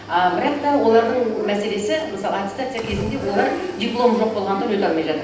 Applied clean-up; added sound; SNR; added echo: none; Cricket / Waves, surf; 17 dB; reverberation time 0.9 s.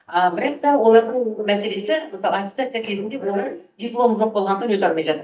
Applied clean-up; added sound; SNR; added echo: neural mask model DeepFilterNet 3.